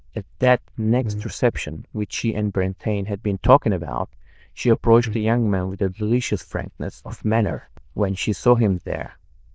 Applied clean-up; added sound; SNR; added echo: neural diffusion model UNIVERSE++.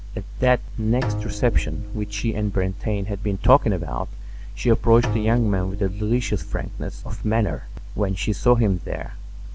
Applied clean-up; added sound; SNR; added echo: none; Bowed string instrument; 13 dB; none.